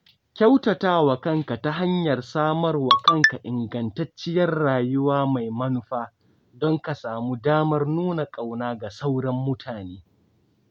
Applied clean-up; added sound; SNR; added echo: none; none; none; none.